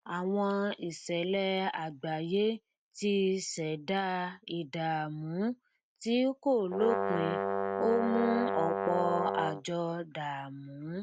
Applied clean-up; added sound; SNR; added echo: none; Brass instrument; 1 dB; none.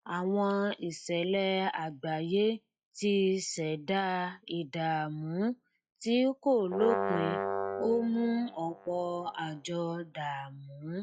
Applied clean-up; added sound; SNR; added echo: classical method log-MMSE.